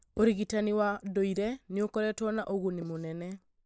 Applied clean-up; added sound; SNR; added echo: neural mask model Resemble Enhance denoiser.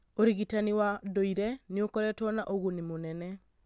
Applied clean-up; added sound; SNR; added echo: none; none; none; none.